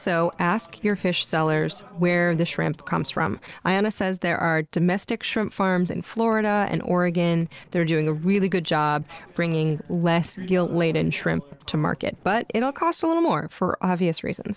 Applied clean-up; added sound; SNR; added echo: neural separator model SepFormer DNS4.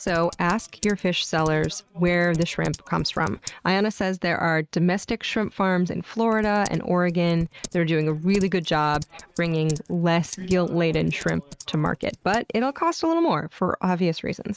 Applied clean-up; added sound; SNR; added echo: neural mask model RNNoise.